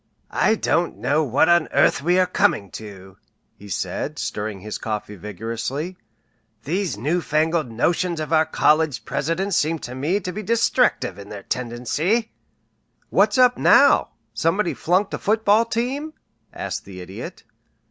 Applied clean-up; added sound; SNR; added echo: none; none; none; none.